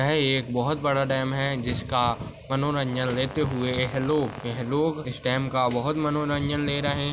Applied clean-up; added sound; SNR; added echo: none; Tambourine + Brass instrument; 16 dB; none.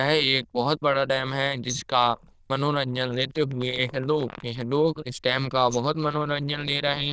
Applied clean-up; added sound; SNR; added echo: neural diffusion model UNIVERSE++.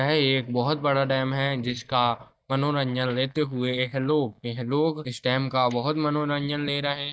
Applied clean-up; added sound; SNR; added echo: neural mask model DeepFilterNet 3.